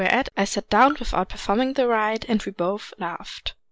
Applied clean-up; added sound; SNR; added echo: neural mask model Resemble Enhance denoiser.